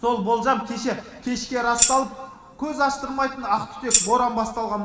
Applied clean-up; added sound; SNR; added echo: none; Tambourine; -2 dB; reverberation time 2.1 s.